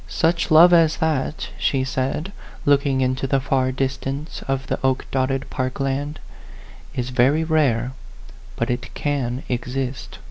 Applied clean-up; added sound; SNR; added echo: none; none; none; none.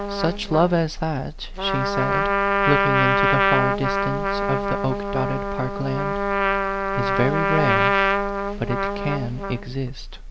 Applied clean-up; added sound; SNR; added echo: none; Trumpet; -2 dB; none.